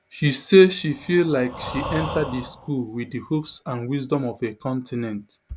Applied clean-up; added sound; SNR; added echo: none; Breathing; 12 dB; none.